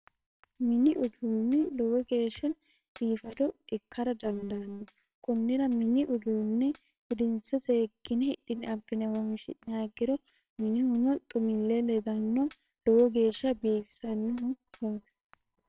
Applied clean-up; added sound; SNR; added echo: neural separator model SepFormer WHAMR!.